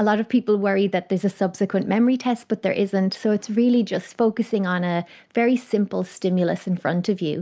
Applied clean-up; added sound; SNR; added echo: none; none; none; none.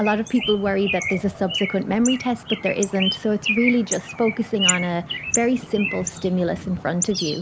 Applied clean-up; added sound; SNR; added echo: none; Bird; 6 dB; none.